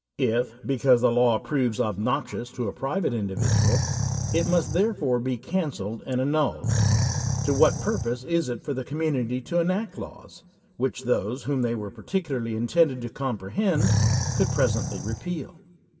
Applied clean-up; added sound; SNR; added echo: none; Animal; 0 dB; reverberation time 1.6 s.